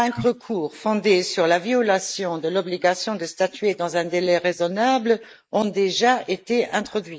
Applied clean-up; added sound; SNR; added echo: neural mask model Resemble Enhance denoiser.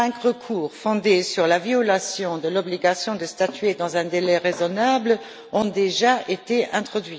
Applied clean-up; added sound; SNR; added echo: none; none; none; none.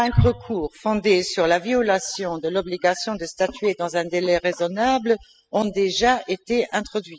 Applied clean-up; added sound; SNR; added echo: classical method spectral subtraction.